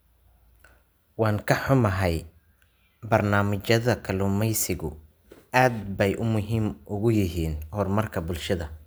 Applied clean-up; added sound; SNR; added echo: none; none; none; none.